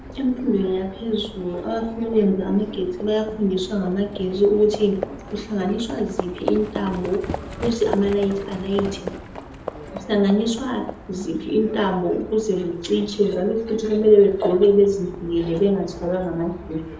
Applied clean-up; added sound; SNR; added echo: none; Livestock, farm animals, working animals; 13 dB; reverberation time 0.7 s.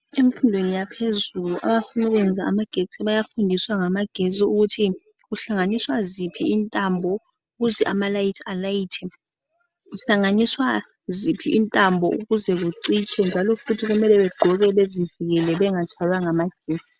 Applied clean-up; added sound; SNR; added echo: none; none; none; none.